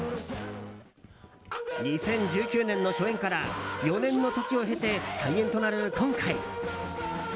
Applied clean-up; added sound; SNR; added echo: none; none; none; none.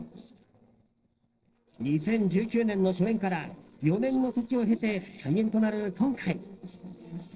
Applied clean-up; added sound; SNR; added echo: neural separator model SepFormer DNS4.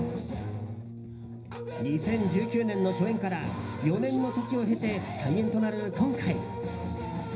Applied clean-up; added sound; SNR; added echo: none; Brass instrument; 12 dB; reverberation time 0.5 s.